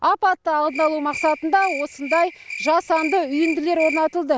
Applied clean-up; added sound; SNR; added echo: none; Cricket; 11 dB; none.